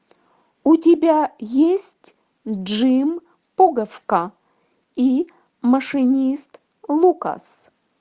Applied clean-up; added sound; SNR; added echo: none; none; none; none.